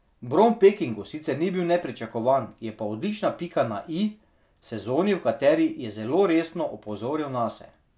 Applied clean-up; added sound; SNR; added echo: none; none; none; none.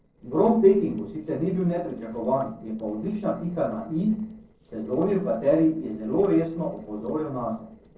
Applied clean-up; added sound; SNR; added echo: neural separator model SepFormer DNS4.